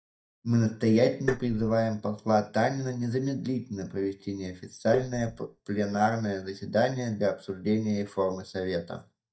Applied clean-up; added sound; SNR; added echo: neural mask model DeepFilterNet 3.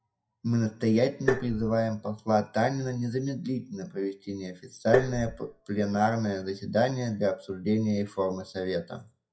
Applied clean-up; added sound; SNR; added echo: classical method WPE with log-MMSE.